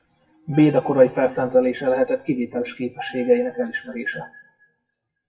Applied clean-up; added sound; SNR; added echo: classical method WPE with log-MMSE.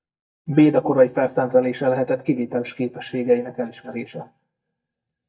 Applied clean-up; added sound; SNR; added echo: neural mask model DeepFilterNet 3.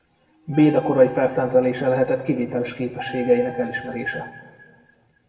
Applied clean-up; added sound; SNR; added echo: none; Wind instrument, woodwind instrument; 18 dB; reverberation time 1.3 s.